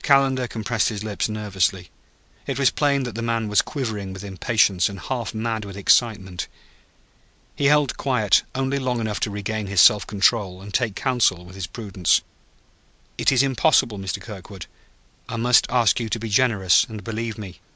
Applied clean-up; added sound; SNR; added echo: none; none; none; none.